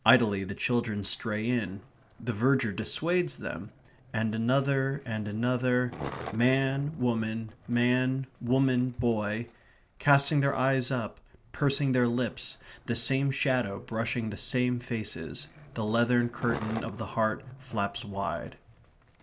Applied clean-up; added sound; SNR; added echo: none; Skateboard; 19 dB; none.